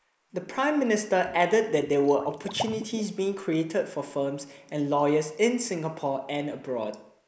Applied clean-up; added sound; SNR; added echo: neural mask model Resemble Enhance denoiser.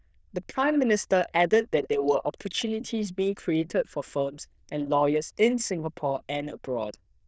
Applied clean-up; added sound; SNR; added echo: neural diffusion model UNIVERSE++.